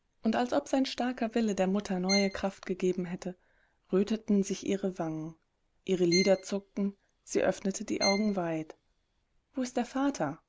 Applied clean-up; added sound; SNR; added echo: none; Bowed string instrument; 8 dB; none.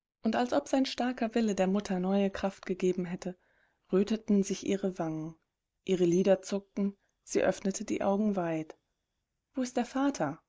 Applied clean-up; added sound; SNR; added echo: neural mask model DeepFilterNet 3.